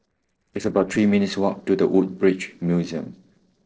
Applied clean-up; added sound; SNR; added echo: neural separator model SepFormer DNS4.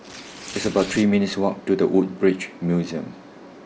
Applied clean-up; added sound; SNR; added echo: none; Tearing; 19 dB; none.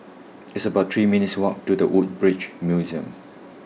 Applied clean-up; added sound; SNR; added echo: none; none; none; none.